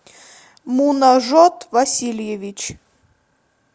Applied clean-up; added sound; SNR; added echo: none; none; none; none.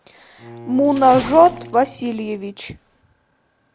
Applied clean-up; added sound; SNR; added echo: none; Bowed string instrument + Splash, splatter; 16 dB; none.